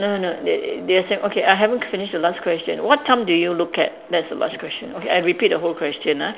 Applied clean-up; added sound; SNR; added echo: none; none; none; none.